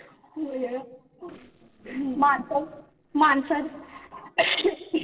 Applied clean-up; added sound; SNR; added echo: neural separator model SepFormer DNS4.